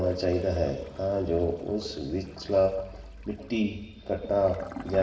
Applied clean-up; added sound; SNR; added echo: none; Toilet flush / Gurgling; 19 dB; reverberation time 1.2 s.